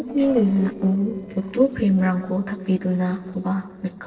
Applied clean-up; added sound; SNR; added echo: neural separator model SepFormer DNS4.